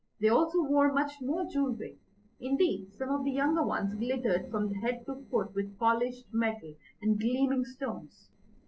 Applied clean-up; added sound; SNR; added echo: neural separator model SepFormer DNS4.